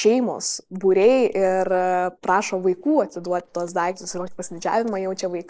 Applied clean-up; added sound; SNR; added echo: neural mask model Resemble Enhance denoiser.